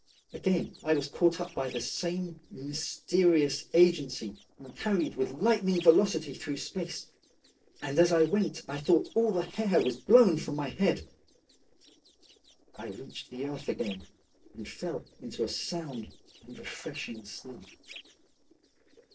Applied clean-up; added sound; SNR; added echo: neural separator model SepFormer DNS4.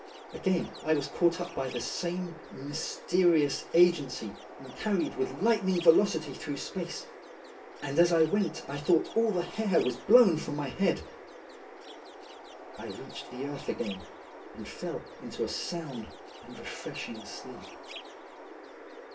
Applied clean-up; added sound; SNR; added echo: none; Chirp, tweet; 15 dB; reverberation time 0.2 s.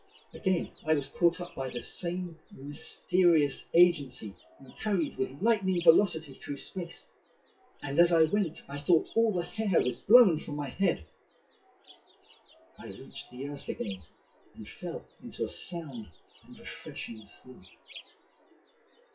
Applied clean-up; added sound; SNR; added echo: classical method WPE with log-MMSE.